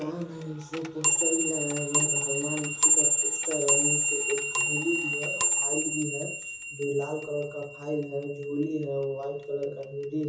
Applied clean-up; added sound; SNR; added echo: none; Clock; -5 dB; reverberation time 1.2 s.